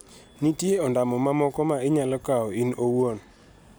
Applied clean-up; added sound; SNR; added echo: none; none; none; none.